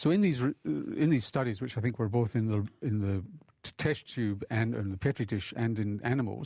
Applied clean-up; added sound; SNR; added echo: none; none; none; none.